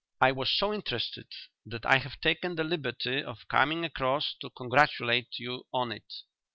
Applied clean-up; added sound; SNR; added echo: none; none; none; none.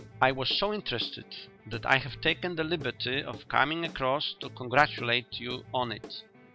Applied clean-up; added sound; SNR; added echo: none; Guitar / Drum; 17 dB; none.